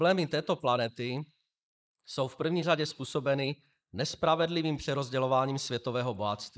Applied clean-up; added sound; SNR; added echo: neural mask model Resemble Enhance denoiser.